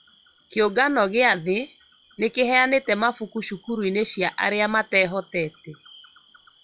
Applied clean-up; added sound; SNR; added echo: classical method log-MMSE.